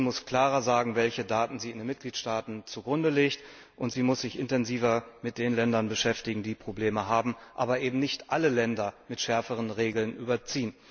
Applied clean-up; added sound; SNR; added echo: none; none; none; none.